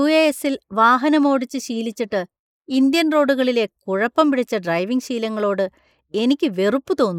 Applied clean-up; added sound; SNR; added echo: neural mask model Resemble Enhance denoiser.